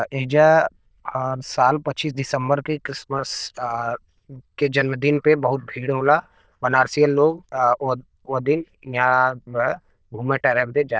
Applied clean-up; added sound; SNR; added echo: neural diffusion model UNIVERSE++.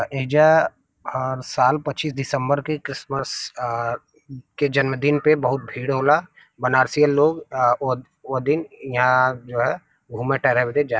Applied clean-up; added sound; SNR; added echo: none; none; none; none.